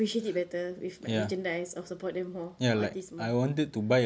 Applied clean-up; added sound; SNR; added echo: none; none; none; none.